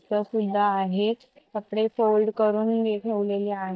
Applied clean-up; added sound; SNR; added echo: neural mask model DeepFilterNet 3.